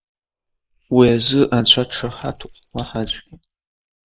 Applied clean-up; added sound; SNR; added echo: neural mask model Resemble Enhance denoiser.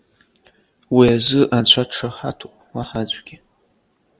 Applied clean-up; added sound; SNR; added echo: none; none; none; none.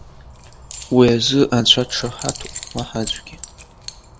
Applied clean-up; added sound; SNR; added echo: none; Keys jangling; 15 dB; none.